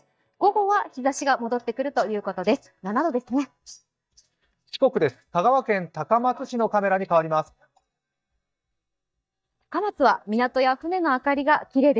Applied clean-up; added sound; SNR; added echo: neural mask model DeepFilterNet 3.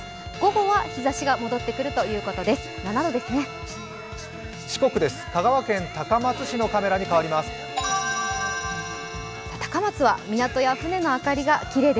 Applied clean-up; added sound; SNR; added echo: none; Bowed string instrument + Bowed string instrument; 13 dB; none.